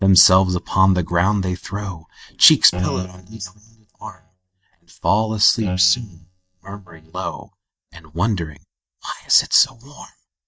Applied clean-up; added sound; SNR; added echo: neural mask model DeepFilterNet 3.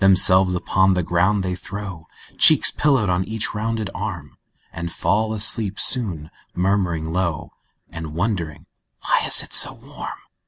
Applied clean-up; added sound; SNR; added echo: none; none; none; none.